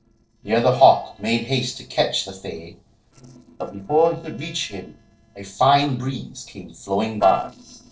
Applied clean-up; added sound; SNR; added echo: neural separator model SepFormer DNS4.